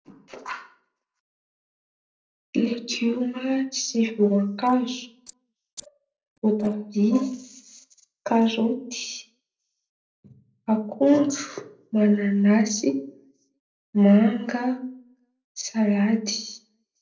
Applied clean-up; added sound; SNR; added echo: neural separator model SepFormer DNS4.